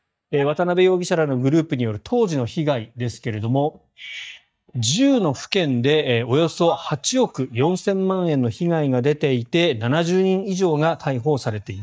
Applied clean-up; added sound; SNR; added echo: neural mask model DeepFilterNet 3.